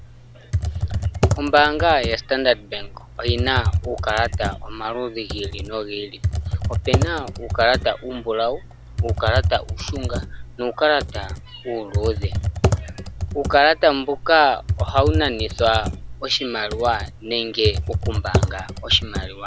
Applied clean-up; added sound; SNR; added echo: none; Computer keyboard; 3 dB; none.